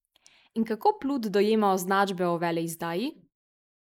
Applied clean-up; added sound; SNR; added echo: neural mask model Resemble Enhance denoiser.